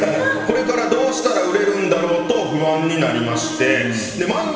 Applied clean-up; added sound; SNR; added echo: none; Bowed string instrument; 9 dB; reverberation time 1.6 s.